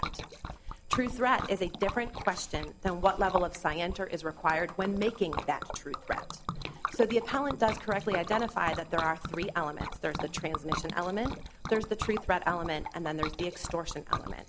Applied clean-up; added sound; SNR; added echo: none; Liquid; 6 dB; none.